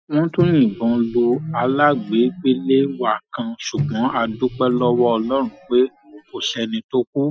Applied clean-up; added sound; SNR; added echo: classical method Wiener filter.